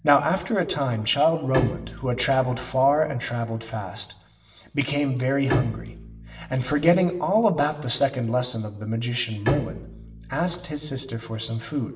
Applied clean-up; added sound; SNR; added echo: none; Bowed string instrument; 10 dB; reverberation time 0.8 s.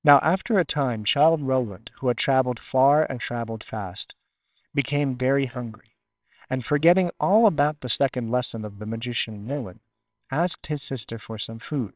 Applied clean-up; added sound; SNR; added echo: neural separator model SepFormer WHAMR!.